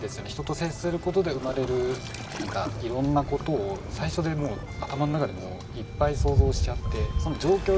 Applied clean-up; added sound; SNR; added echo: none; Waves, surf; 3 dB; none.